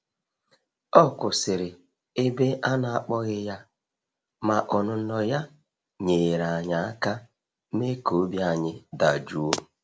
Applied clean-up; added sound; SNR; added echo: none; none; none; none.